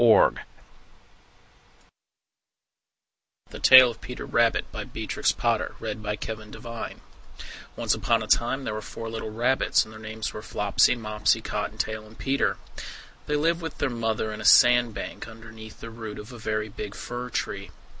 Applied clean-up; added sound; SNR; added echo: none; none; none; none.